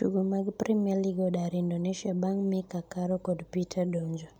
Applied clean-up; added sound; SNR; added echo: none; none; none; none.